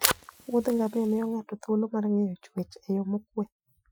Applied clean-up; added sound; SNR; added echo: classical method Wiener filter.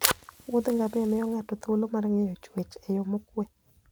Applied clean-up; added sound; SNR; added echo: none; Fire; 8 dB; none.